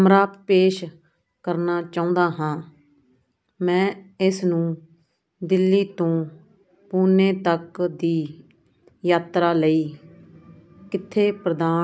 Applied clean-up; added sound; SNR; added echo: none; none; none; none.